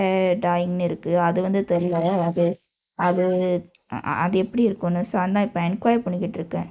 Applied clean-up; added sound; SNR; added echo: neural mask model Resemble Enhance denoiser.